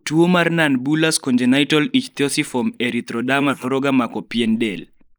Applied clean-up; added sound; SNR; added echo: neural mask model Resemble Enhance denoiser.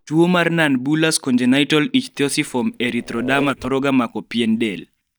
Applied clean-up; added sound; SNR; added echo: neural mask model DeepFilterNet 3.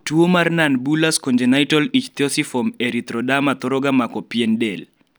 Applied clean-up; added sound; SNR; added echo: none; none; none; none.